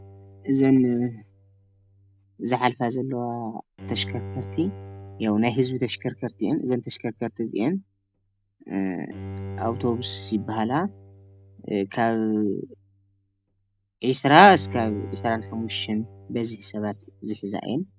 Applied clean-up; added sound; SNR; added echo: none; Bowed string instrument; 16 dB; none.